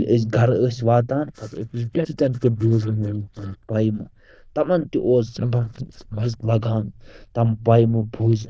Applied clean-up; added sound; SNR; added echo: neural diffusion model UNIVERSE++.